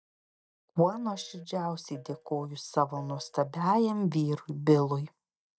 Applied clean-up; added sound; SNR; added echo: neural mask model DeepFilterNet 3.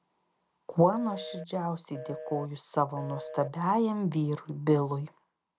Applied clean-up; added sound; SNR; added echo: none; Telephone; 13 dB; none.